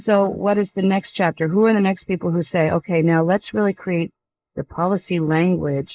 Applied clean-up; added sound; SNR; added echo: neural mask model Resemble Enhance denoiser.